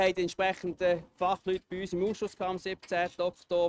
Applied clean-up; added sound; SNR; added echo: neural mask model RNNoise.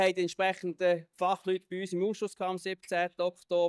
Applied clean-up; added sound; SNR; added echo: neural mask model DeepFilterNet 3.